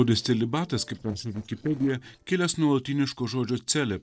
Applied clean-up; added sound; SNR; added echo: neural separator model SepFormer DNS4.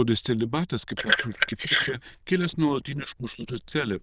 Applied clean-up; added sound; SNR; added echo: neural diffusion model UNIVERSE++.